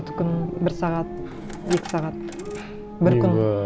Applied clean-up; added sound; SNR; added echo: none; Coin (dropping); 16 dB; none.